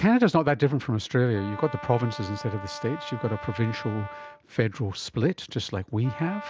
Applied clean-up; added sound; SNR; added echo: none; Brass instrument; 15 dB; none.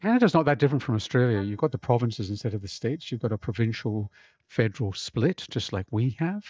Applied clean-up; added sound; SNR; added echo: neural mask model DeepFilterNet 3.